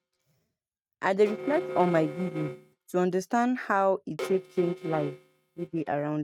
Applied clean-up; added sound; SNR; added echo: neural mask model RNNoise.